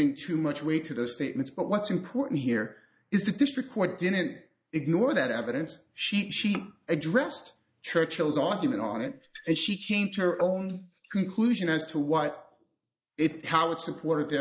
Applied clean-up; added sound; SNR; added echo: neural mask model Resemble Enhance denoiser.